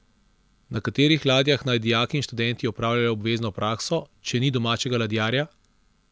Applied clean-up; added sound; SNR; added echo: none; none; none; none.